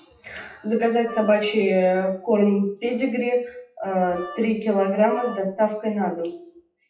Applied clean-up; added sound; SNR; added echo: classical method WPE with log-MMSE.